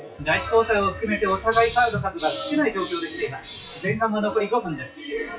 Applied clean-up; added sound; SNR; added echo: classical method WPE with log-MMSE.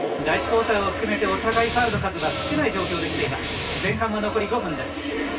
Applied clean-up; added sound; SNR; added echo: none; Guitar; 8 dB; reverberation time 0.2 s.